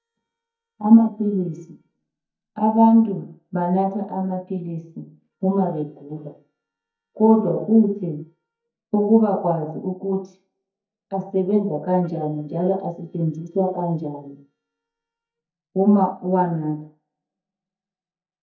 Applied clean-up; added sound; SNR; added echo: neural mask model DeepFilterNet 3.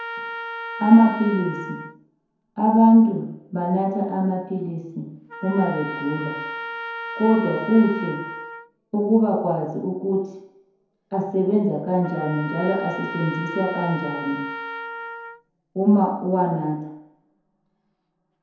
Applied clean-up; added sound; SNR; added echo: none; Trumpet; 13 dB; reverberation time 0.9 s.